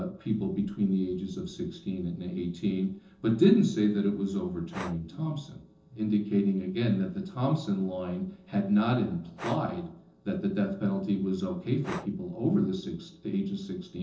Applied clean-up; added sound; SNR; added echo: neural separator model SepFormer DNS4.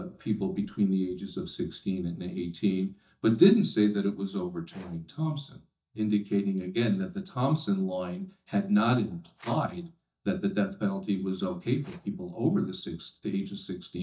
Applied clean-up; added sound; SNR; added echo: neural mask model DeepFilterNet 3.